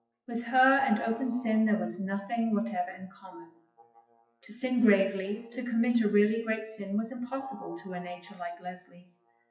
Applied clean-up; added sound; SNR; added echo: classical method WPE with log-MMSE.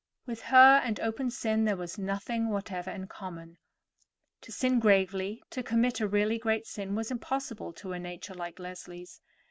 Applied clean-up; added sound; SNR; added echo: none; none; none; none.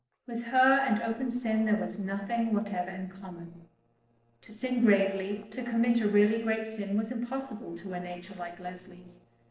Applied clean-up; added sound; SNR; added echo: neural separator model SepFormer DNS4.